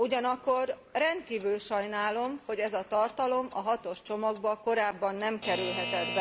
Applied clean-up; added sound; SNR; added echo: none; Alarm / Clock; 13 dB; none.